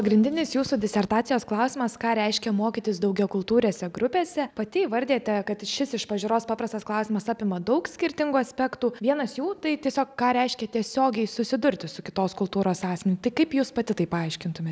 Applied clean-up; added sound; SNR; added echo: none; none; none; none.